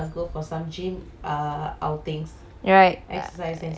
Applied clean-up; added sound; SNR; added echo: none; none; none; none.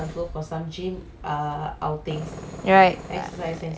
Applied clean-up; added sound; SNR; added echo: none; Tools; 16 dB; none.